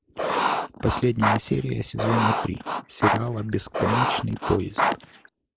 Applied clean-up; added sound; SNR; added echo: neural mask model Resemble Enhance denoiser.